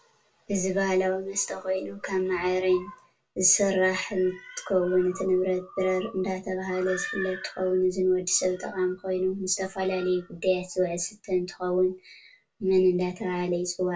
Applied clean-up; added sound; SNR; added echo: none; none; none; reverberation time 0.1 s.